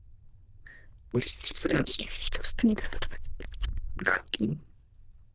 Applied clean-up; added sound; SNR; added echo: neural diffusion model UNIVERSE++.